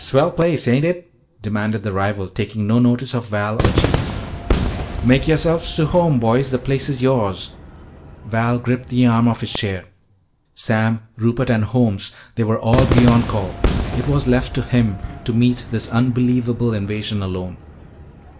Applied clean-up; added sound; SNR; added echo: none; Cheering / Fireworks; 7 dB; reverberation time 0.3 s.